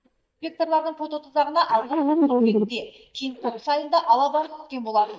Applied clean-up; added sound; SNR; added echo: neural mask model DeepFilterNet 3.